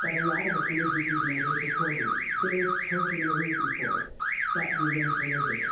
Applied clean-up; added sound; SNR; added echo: none; Alarm / Car; -5 dB; reverberation time 1.0 s.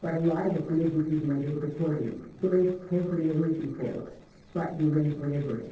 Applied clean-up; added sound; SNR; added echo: neural separator model SepFormer DNS4.